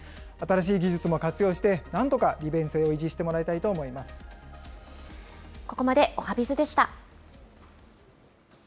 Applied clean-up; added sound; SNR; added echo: none; none; none; none.